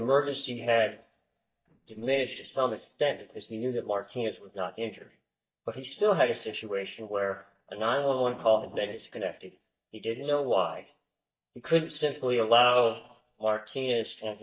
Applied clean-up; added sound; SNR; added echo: neural mask model DeepFilterNet 3.